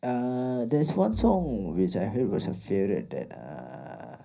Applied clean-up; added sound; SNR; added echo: none; Bowed string instrument; 14 dB; reverberation time 0.5 s.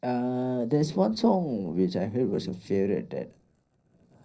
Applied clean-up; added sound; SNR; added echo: neural separator model SepFormer DNS4.